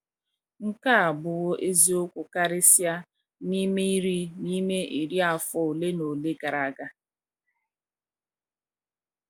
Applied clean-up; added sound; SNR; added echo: none; none; none; none.